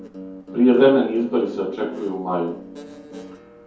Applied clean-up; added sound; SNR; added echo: none; Guitar; 16 dB; reverberation time 0.6 s.